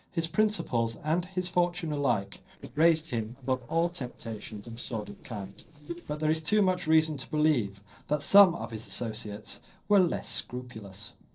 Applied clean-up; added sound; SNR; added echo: neural separator model SepFormer DNS4.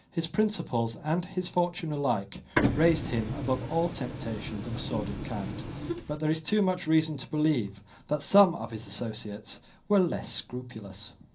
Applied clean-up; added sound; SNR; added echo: none; Printer; 4 dB; reverberation time 0.3 s.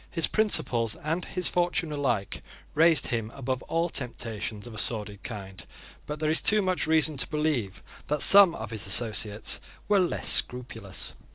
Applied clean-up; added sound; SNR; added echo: none; none; none; none.